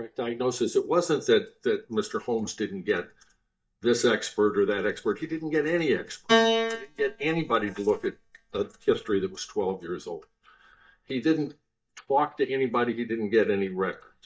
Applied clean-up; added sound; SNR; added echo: neural mask model DeepFilterNet 3.